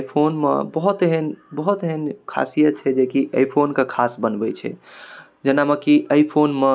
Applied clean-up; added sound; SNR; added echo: none; none; none; none.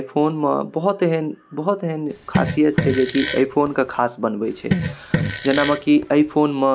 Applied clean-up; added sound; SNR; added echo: none; Fart; 4 dB; none.